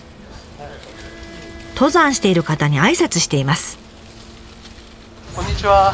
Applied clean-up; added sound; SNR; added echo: none; Wind + Bowed string instrument; 19 dB; none.